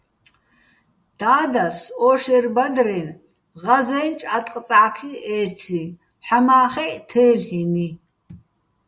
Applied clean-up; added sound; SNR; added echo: none; none; none; none.